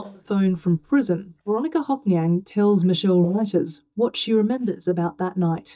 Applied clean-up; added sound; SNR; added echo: neural mask model DeepFilterNet 3.